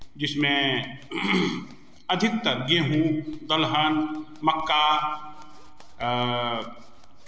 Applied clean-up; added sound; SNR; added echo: none; Zipper (clothing); 16 dB; none.